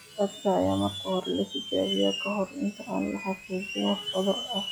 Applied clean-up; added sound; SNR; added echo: classical method log-MMSE.